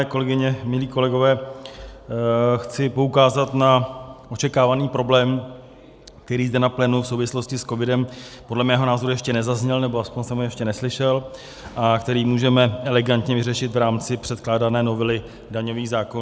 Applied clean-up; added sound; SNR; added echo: none; none; none; none.